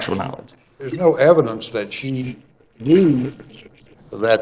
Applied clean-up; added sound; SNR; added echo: neural separator model SepFormer DNS4.